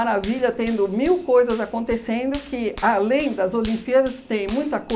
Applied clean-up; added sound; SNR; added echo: none; Hands; 20 dB; none.